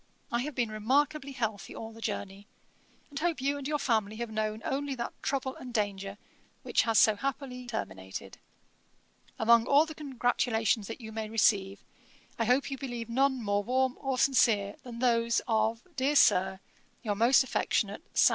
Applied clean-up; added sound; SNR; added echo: none; none; none; none.